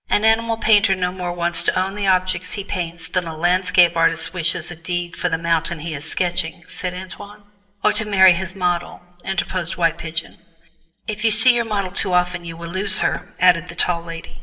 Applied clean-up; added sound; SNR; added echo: none; none; none; reverberation time 1.0 s.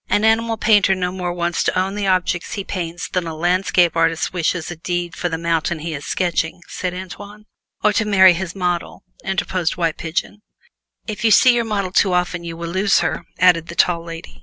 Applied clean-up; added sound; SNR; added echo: none; none; none; none.